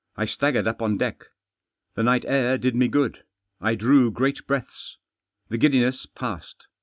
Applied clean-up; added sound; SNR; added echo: none; none; none; none.